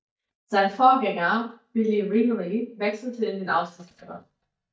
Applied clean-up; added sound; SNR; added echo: neural mask model DeepFilterNet 3.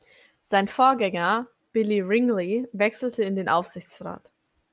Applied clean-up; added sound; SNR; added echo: none; none; none; none.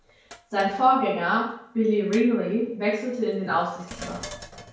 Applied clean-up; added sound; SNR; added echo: none; Sink (filling or washing); 19 dB; reverberation time 0.5 s.